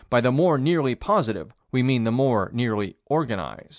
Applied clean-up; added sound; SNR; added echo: none; none; none; none.